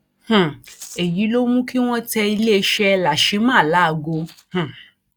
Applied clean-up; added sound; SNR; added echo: neural mask model DeepFilterNet 3.